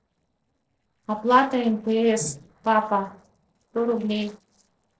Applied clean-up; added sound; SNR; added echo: neural separator model SepFormer DNS4.